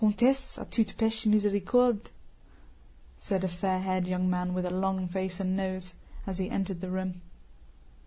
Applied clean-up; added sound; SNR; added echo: none; none; none; none.